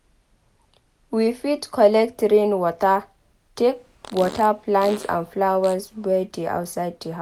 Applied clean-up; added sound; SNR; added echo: none; Fart; 19 dB; none.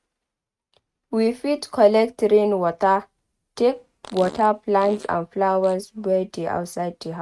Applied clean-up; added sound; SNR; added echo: neural mask model RNNoise.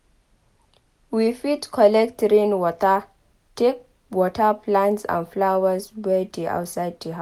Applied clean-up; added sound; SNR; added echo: none; none; none; none.